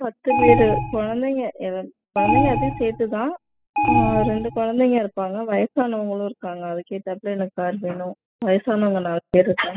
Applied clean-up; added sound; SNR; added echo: classical method spectral subtraction.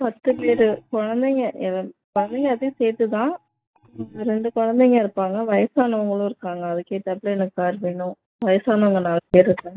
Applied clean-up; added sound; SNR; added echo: neural mask model DeepFilterNet 3.